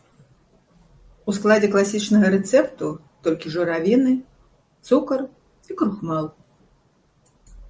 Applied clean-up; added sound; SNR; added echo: none; none; none; none.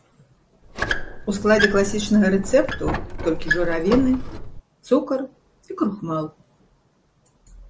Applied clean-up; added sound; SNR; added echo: none; Squeak; 3 dB; none.